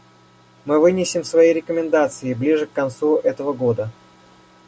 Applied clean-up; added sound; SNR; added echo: none; none; none; none.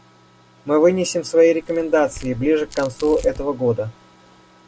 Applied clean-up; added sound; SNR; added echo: none; Tearing; 18 dB; none.